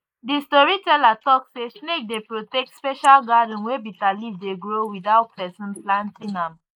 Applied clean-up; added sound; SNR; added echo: neural mask model Resemble Enhance denoiser.